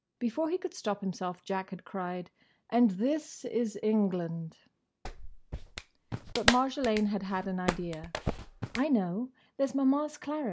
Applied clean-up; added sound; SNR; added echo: none; Clapping; 4 dB; none.